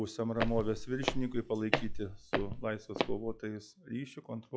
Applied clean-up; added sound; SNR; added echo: classical method log-MMSE.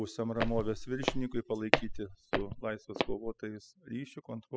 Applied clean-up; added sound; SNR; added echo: classical method spectral subtraction.